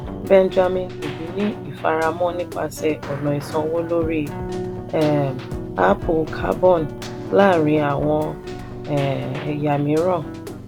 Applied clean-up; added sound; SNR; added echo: none; Keyboard (musical); 9 dB; none.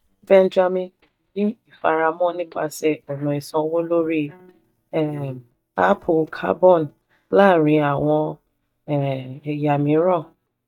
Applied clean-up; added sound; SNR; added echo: neural mask model DeepFilterNet 3.